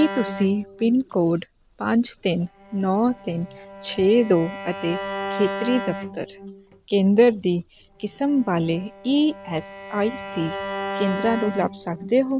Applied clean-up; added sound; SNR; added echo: none; Bowed string instrument; 11 dB; none.